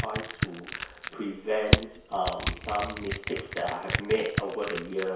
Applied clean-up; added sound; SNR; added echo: none; Crushing; 0 dB; reverberation time 0.6 s.